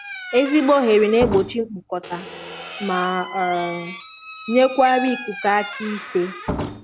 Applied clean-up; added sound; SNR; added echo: none; Squeak / Slam; 11 dB; none.